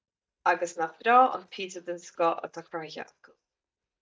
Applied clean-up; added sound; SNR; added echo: neural mask model DeepFilterNet 3.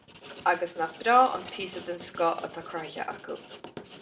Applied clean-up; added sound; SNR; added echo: none; Writing; 14 dB; reverberation time 0.7 s.